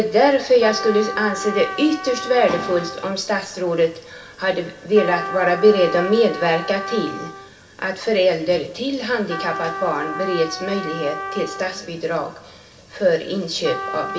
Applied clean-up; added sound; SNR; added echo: none; Trumpet; 11 dB; reverberation time 0.3 s.